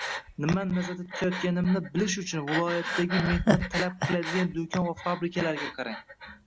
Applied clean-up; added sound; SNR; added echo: none; Breathing; 4 dB; none.